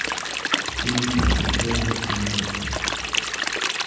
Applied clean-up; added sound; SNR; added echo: none; Stream; -1 dB; reverberation time 2.0 s.